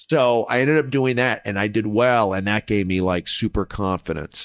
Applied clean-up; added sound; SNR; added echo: neural mask model DeepFilterNet 3.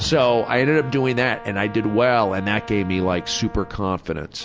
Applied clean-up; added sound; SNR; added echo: none; Brass instrument + Rain; 15 dB; none.